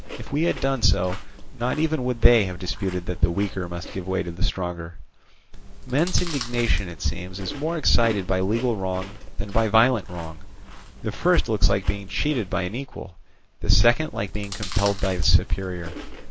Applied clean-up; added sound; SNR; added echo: none; Chewing, mastication; 12 dB; none.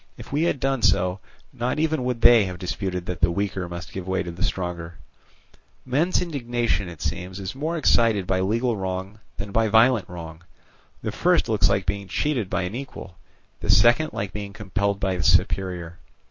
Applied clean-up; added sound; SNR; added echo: none; none; none; none.